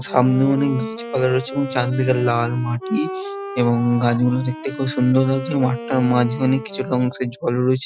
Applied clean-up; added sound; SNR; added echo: classical method Wiener filter.